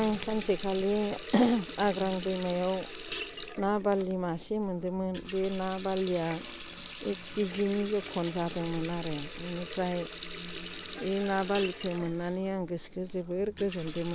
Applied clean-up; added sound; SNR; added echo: none; Water tap, faucet; 10 dB; none.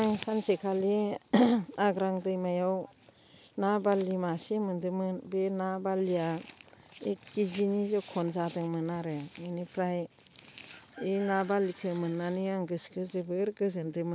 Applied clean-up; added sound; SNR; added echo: none; none; none; none.